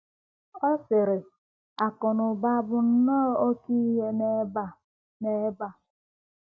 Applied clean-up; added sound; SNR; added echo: none; none; none; none.